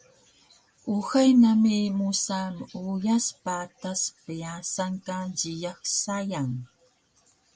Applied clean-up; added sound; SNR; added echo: none; none; none; none.